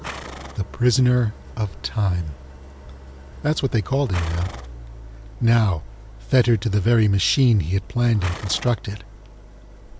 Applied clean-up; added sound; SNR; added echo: none; Livestock, farm animals, working animals + Idling; 15 dB; none.